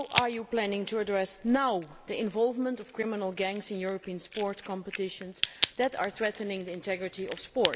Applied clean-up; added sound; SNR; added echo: none; Crack; 7 dB; none.